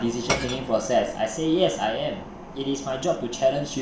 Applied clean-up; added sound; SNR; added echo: none; Shatter / Crushing; 11 dB; reverberation time 0.4 s.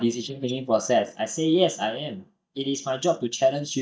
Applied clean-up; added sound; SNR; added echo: neural mask model DeepFilterNet 3.